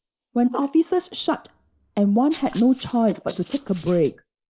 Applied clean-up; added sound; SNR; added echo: neural mask model Resemble Enhance denoiser.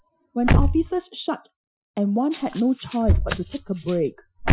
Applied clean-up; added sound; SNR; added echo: classical method Wiener filter.